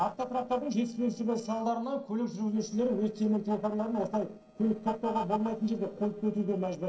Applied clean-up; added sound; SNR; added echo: neural separator model SepFormer DNS4.